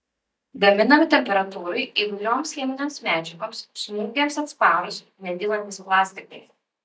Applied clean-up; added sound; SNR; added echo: neural mask model DeepFilterNet 3.